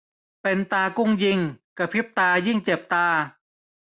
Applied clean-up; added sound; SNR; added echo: none; none; none; none.